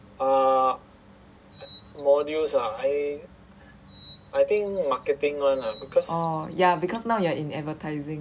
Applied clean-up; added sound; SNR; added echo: none; Bird vocalization, bird call, bird song; 19 dB; none.